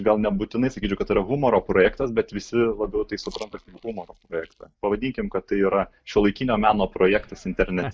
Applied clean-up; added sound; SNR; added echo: neural mask model DeepFilterNet 3.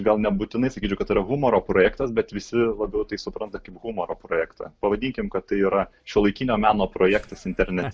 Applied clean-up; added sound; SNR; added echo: none; none; none; none.